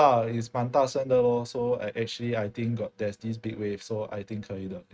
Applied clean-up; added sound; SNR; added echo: neural mask model RNNoise.